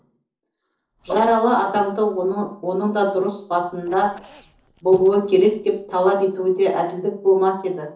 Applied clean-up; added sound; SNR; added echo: neural separator model SepFormer DNS4.